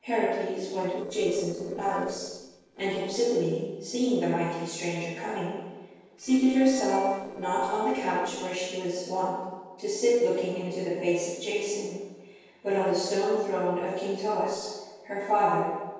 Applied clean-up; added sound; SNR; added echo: neural separator model SepFormer DNS4.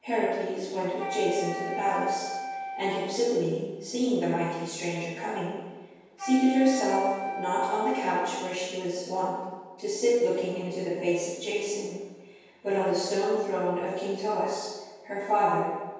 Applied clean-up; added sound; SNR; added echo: none; Wind instrument, woodwind instrument; 7 dB; reverberation time 1.2 s.